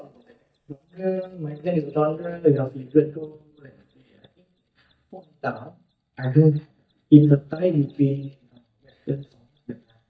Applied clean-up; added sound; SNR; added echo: neural mask model DeepFilterNet 3.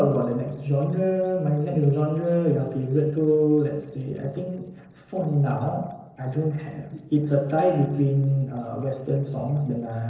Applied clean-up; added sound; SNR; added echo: neural separator model SepFormer DNS4.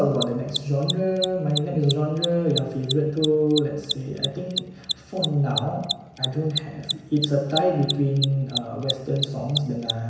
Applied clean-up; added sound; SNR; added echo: none; Mechanisms; 8 dB; reverberation time 1.0 s.